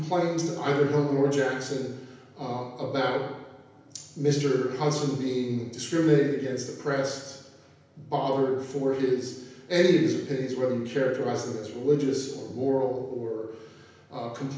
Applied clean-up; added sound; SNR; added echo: none; none; none; reverberation time 0.9 s.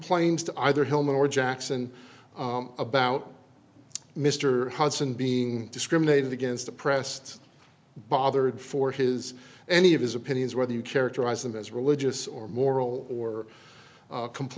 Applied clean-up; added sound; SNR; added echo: none; none; none; none.